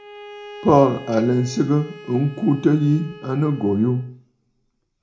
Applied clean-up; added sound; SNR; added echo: none; Bowed string instrument; 19 dB; reverberation time 0.3 s.